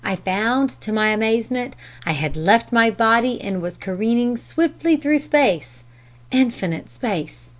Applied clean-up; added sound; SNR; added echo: none; none; none; none.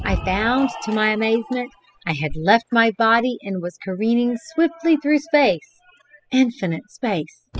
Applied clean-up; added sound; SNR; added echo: classical method spectral subtraction.